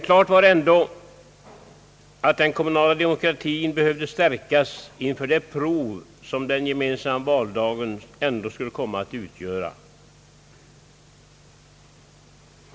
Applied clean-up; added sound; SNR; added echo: none; none; none; none.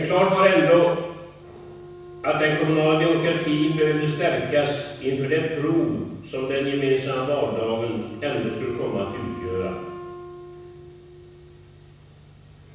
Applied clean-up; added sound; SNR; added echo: none; Wind instrument, woodwind instrument; 17 dB; reverberation time 1.1 s.